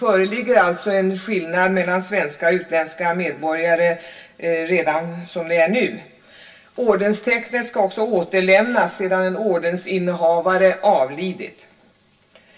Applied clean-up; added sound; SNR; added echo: none; none; none; reverberation time 0.2 s.